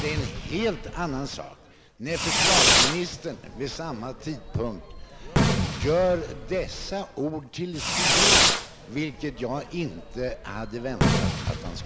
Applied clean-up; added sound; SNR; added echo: none; Fireworks; -4 dB; none.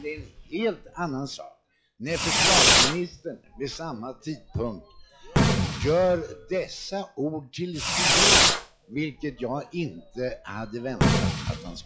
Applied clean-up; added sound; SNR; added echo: classical method log-MMSE.